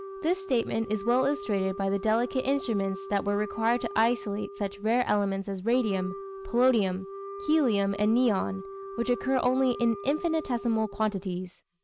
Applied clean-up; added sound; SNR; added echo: none; Wind instrument, woodwind instrument; 12 dB; none.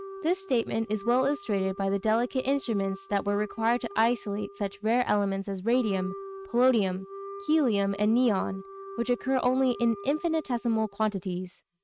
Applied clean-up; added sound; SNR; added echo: neural mask model RNNoise.